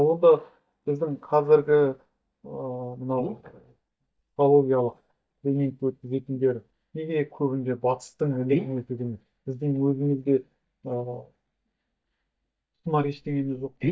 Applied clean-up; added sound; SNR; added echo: neural mask model DeepFilterNet 3.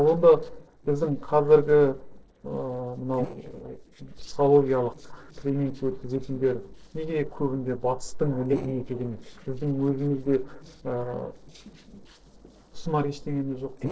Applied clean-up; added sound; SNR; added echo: neural separator model SepFormer DNS4.